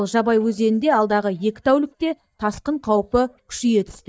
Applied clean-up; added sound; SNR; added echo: neural mask model DeepFilterNet 3.